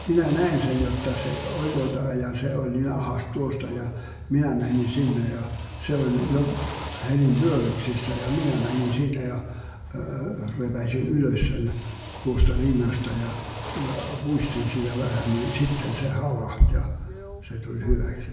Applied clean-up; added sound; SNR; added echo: none; Drill; 14 dB; reverberation time 1.0 s.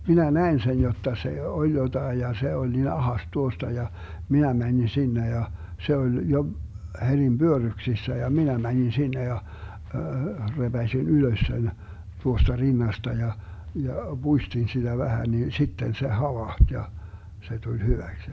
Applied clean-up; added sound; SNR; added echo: none; none; none; none.